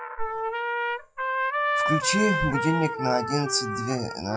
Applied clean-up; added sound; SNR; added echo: classical method WPE with log-MMSE.